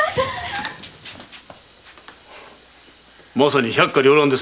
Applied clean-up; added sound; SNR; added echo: none; none; none; none.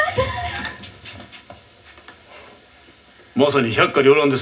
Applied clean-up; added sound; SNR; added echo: none; none; none; reverberation time 0.4 s.